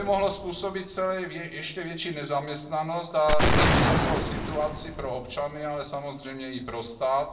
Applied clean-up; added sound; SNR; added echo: none; Explosion; -1 dB; reverberation time 0.6 s.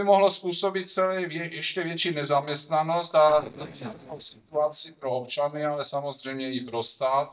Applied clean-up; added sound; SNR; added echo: neural mask model DeepFilterNet 3.